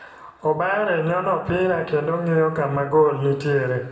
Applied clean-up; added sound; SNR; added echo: none; none; none; reverberation time 1.8 s.